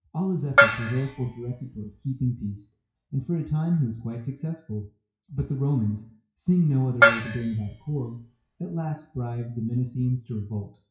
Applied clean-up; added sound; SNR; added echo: classical method WPE with log-MMSE.